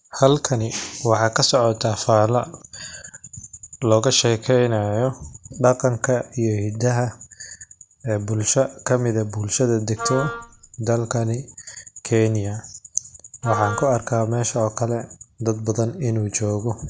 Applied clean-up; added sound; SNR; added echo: none; Wind instrument, woodwind instrument; 9 dB; none.